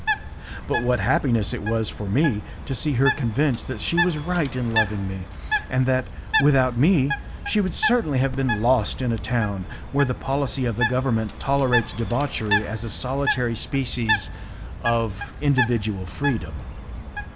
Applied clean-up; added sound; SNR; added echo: none; Bird; 6 dB; none.